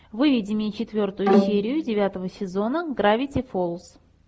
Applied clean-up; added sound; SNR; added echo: none; Bowed string instrument; -2 dB; none.